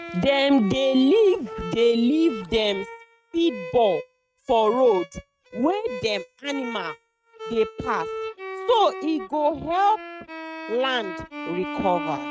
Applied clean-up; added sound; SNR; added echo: neural mask model RNNoise.